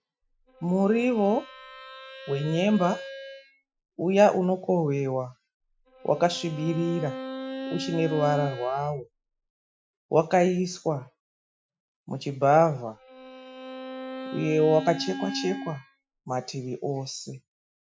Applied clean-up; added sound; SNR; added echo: classical method Wiener filter.